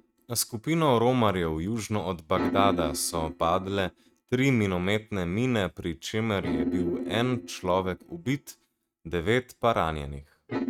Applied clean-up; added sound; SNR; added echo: neural mask model RNNoise.